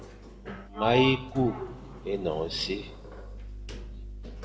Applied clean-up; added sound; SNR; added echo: none; Sliding door; 10 dB; reverberation time 1.1 s.